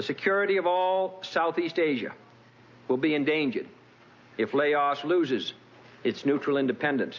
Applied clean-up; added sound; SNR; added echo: none; none; none; none.